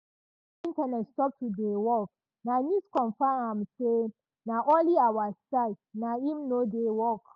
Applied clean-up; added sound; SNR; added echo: none; none; none; none.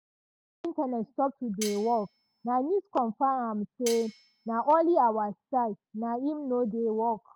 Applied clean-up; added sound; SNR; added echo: none; Cutlery, silverware; 14 dB; none.